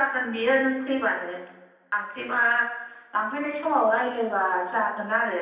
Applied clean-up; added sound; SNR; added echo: none; none; none; reverberation time 0.9 s.